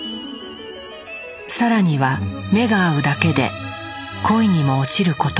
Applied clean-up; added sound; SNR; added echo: none; none; none; none.